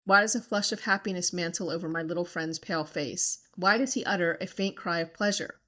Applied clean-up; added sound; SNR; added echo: neural mask model DeepFilterNet 3.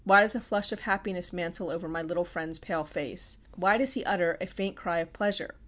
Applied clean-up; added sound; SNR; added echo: none; none; none; none.